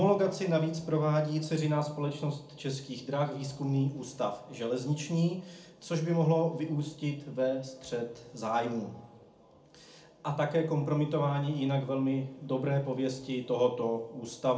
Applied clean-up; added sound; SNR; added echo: none; none; none; reverberation time 0.4 s.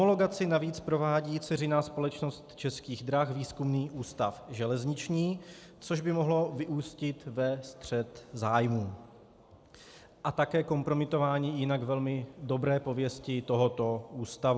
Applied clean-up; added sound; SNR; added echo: none; none; none; none.